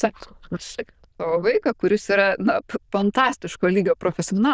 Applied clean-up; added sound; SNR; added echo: neural diffusion model UNIVERSE++.